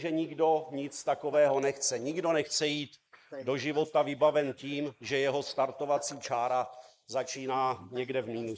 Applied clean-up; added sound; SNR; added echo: neural mask model Resemble Enhance denoiser.